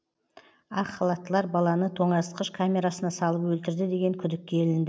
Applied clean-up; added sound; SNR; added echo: none; none; none; none.